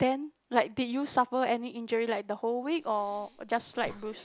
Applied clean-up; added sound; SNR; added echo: none; Breathing; 20 dB; none.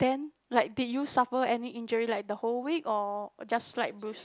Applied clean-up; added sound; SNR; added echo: none; none; none; none.